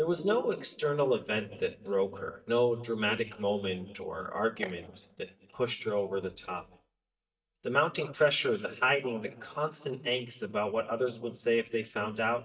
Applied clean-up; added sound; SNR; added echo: neural mask model DeepFilterNet 3.